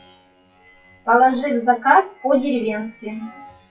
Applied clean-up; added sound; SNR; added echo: classical method WPE with log-MMSE.